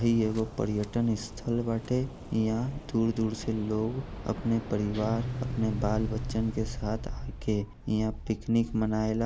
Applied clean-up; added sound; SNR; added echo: none; Waves, surf + Guitar; 8 dB; none.